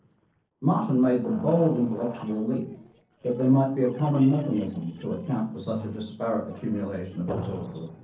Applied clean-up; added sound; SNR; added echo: neural separator model SepFormer DNS4.